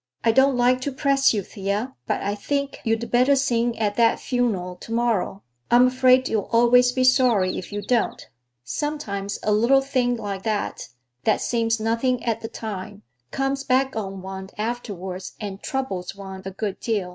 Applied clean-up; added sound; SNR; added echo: neural mask model RNNoise.